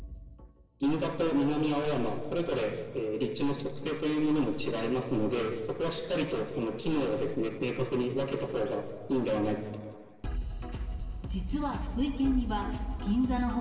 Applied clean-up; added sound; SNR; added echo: none; none; none; reverberation time 1.8 s.